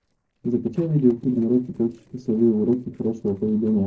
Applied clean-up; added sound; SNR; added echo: neural separator model SepFormer DNS4.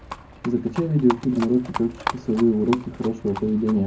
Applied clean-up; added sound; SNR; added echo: none; Livestock, farm animals, working animals; 12 dB; reverberation time 0.3 s.